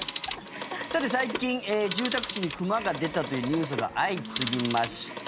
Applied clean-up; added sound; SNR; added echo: none; Telephone; 7 dB; none.